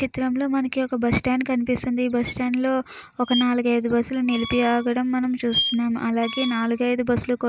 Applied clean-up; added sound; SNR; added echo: none; Squeak; 9 dB; none.